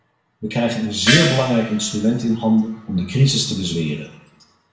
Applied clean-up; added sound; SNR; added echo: none; Gong; 3 dB; reverberation time 0.6 s.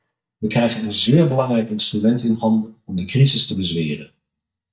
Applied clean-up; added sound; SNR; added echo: neural mask model DeepFilterNet 3.